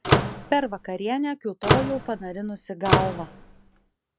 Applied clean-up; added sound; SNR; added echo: none; Slam / Microwave oven; -3 dB; none.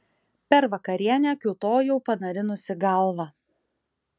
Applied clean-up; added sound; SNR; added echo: none; none; none; none.